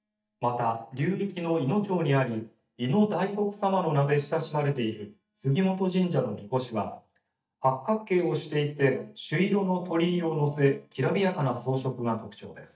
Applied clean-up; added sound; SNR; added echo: neural mask model DeepFilterNet 3.